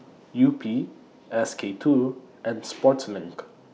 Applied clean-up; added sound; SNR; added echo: none; none; none; none.